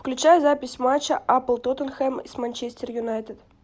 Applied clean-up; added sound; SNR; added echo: none; none; none; none.